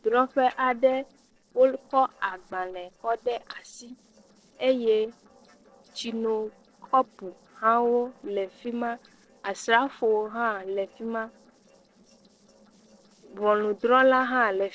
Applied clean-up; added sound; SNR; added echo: neural separator model SepFormer DNS4.